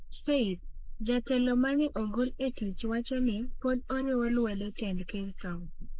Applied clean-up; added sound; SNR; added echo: neural mask model Resemble Enhance denoiser.